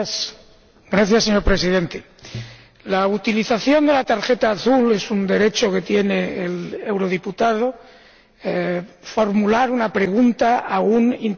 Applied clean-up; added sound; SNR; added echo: none; none; none; none.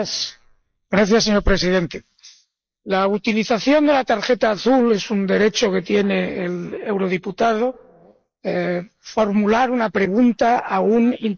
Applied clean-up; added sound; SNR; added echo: neural mask model Resemble Enhance denoiser.